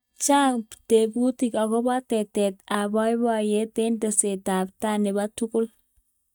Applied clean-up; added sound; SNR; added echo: neural mask model DeepFilterNet 3.